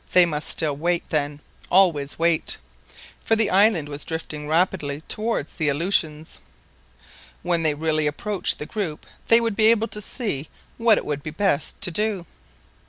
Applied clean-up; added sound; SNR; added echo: none; none; none; none.